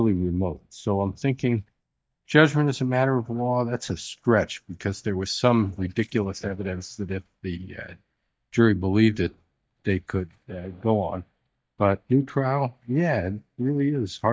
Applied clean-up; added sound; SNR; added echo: neural mask model DeepFilterNet 3.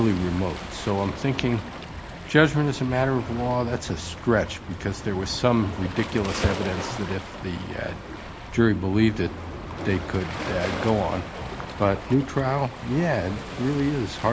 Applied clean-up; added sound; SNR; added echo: none; Waves, surf; 9 dB; none.